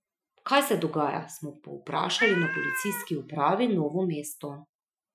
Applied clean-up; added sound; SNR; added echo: classical method Wiener filter.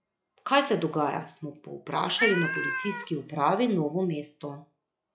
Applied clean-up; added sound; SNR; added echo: classical method log-MMSE.